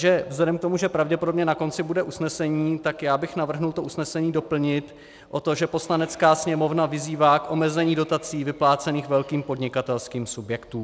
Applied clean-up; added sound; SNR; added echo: none; none; none; none.